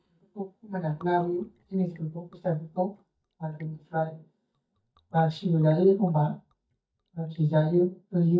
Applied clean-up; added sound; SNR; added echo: neural mask model DeepFilterNet 3.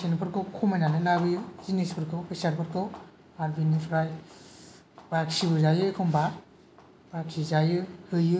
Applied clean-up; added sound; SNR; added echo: none; none; none; none.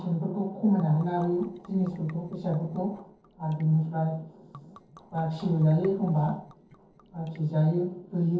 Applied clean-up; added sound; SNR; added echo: neural separator model SepFormer DNS4.